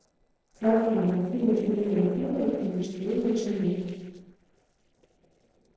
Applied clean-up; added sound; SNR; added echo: neural separator model SepFormer DNS4.